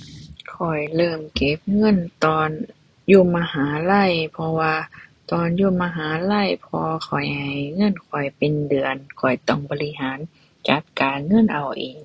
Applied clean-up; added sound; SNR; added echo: none; none; none; none.